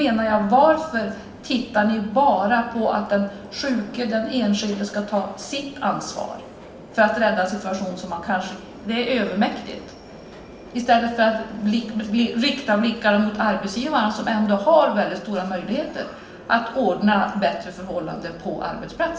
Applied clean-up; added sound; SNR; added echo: none; Subway, metro, underground; 19 dB; reverberation time 0.8 s.